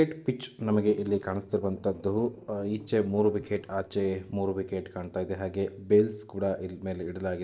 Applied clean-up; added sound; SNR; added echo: neural separator model SepFormer DNS4.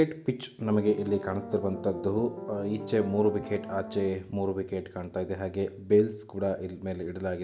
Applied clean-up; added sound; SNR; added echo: none; Piano; 11 dB; none.